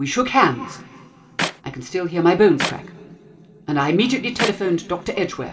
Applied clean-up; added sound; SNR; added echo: none; Clapping; 9 dB; reverberation time 2.4 s.